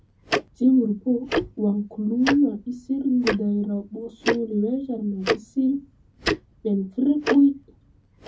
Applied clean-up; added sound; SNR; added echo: none; Tick-tock; 7 dB; reverberation time 0.3 s.